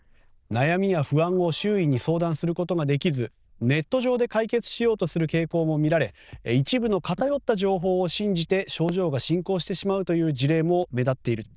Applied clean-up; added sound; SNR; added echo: neural diffusion model UNIVERSE++.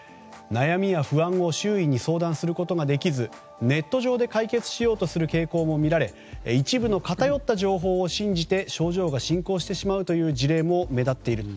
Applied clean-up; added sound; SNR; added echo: none; none; none; none.